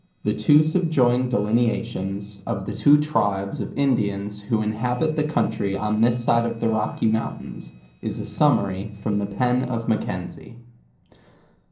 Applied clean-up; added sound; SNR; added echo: neural separator model SepFormer DNS4.